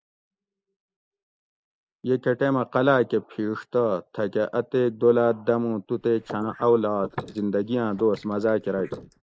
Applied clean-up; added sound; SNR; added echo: neural mask model Resemble Enhance denoiser.